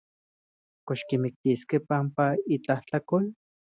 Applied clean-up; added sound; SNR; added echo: none; none; none; none.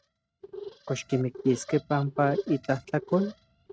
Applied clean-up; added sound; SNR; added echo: neural mask model RNNoise.